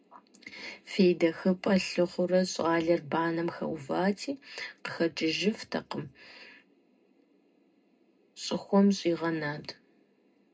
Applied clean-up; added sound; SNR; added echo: none; none; none; reverberation time 0.2 s.